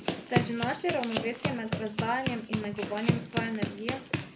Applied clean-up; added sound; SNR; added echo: none; Run; 0 dB; none.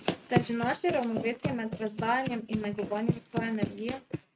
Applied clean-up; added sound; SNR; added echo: neural mask model RNNoise.